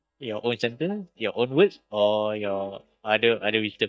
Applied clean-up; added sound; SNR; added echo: neural mask model DeepFilterNet 3.